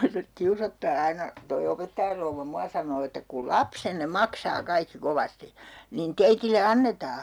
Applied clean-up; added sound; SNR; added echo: none; none; none; none.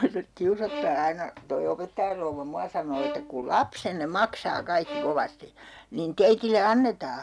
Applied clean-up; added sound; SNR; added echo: none; Bowed string instrument; 13 dB; none.